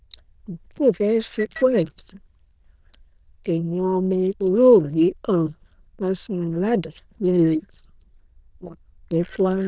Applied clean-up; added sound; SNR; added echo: neural diffusion model UNIVERSE++.